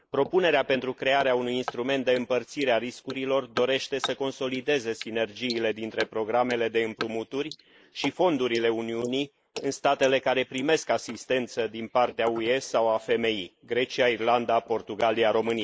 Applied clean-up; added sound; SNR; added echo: neural mask model Resemble Enhance denoiser.